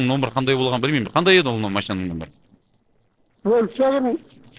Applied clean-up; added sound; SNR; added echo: neural separator model SepFormer DNS4.